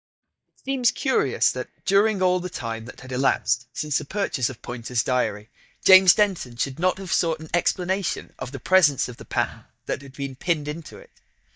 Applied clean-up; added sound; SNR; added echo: neural mask model DeepFilterNet 3.